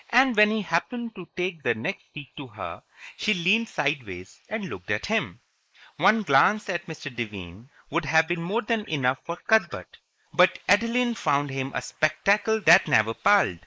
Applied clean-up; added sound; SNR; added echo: neural mask model Resemble Enhance denoiser.